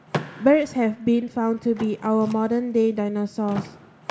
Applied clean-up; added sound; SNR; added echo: none; Door / Car; 13 dB; none.